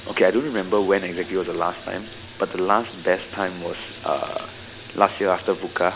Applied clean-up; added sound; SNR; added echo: none; Bathtub (filling or washing) / Water tap, faucet; 17 dB; none.